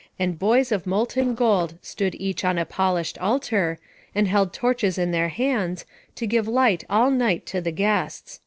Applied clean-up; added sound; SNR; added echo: neural separator model SepFormer DNS4.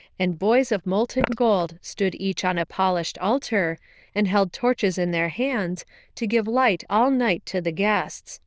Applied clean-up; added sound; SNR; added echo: neural diffusion model UNIVERSE++.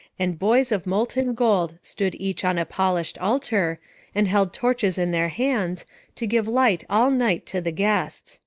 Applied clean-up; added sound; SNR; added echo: neural mask model DeepFilterNet 3.